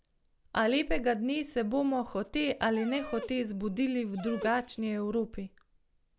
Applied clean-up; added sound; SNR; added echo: none; Dog; 14 dB; none.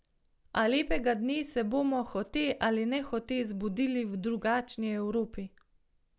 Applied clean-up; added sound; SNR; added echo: none; none; none; none.